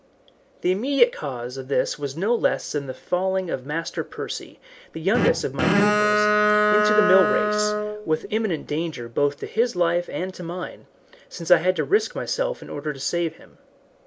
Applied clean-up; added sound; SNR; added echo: none; Bowed string instrument; -3 dB; none.